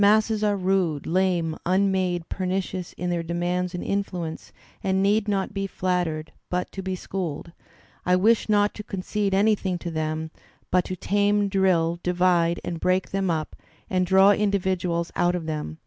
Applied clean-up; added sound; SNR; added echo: none; none; none; none.